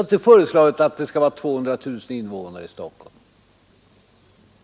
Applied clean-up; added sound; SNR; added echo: none; none; none; none.